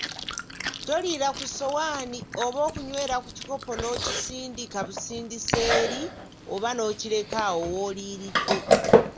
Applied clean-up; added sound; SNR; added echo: none; Chewing, mastication; -1 dB; none.